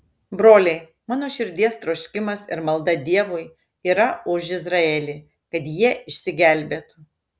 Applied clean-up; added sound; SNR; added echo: none; none; none; none.